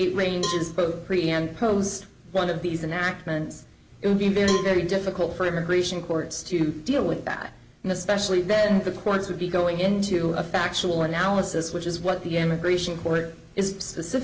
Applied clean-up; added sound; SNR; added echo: none; Cowbell; 13 dB; none.